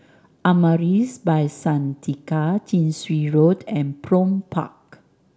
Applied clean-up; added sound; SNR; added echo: none; none; none; none.